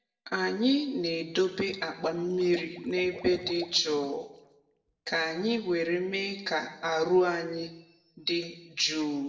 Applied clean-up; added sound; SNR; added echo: none; Water / Liquid; 19 dB; reverberation time 0.8 s.